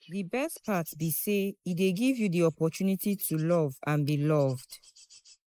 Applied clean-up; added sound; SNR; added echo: neural mask model Resemble Enhance denoiser.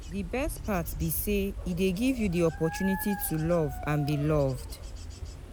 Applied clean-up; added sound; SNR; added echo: none; Wind / Bird / Insect + Dog; 8 dB; none.